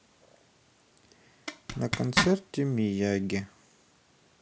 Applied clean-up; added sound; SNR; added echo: none; Zipper (clothing); 0 dB; none.